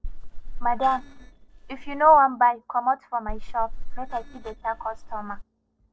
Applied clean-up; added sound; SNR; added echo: neural separator model SepFormer DNS4.